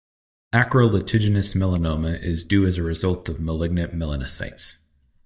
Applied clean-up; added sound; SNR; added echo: neural mask model DeepFilterNet 3.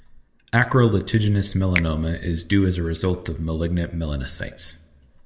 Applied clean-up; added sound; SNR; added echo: none; Finger snapping; 13 dB; reverberation time 0.9 s.